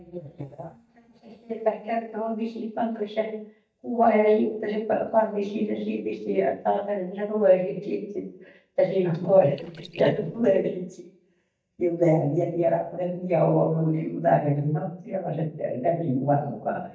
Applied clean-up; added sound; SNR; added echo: neural mask model DeepFilterNet 3.